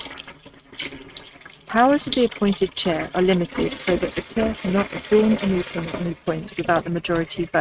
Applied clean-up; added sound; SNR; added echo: neural mask model RNNoise.